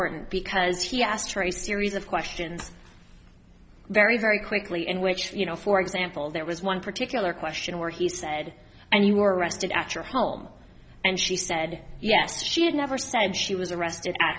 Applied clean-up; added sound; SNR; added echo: none; none; none; none.